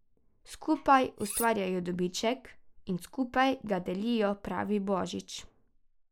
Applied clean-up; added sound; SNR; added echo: neural mask model Resemble Enhance denoiser.